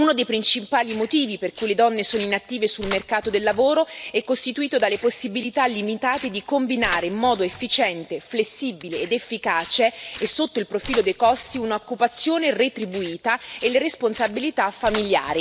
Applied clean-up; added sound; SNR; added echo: none; Tearing; 16 dB; none.